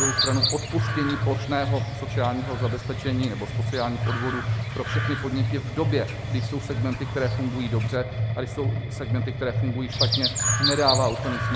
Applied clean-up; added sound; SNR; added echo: none; Chirp, tweet + Mechanisms; -2 dB; none.